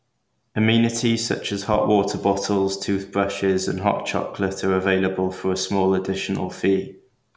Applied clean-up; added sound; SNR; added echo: none; none; none; none.